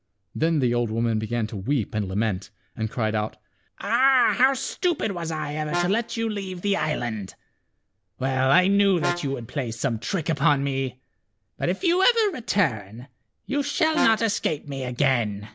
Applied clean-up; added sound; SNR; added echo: none; Brass instrument; 10 dB; none.